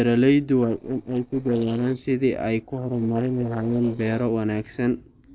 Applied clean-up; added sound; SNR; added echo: neural separator model SepFormer DNS4.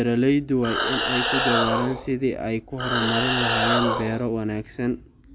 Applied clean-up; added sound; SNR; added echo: none; Animal; 0 dB; none.